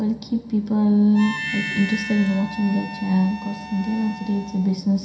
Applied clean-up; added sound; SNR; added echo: none; Harmonica; 11 dB; reverberation time 0.3 s.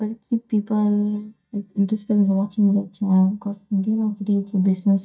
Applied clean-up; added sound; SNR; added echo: neural mask model DeepFilterNet 3.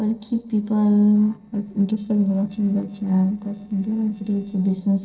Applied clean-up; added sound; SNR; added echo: neural separator model SepFormer DNS4.